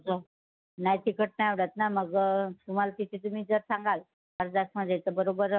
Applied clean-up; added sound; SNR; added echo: none; none; none; none.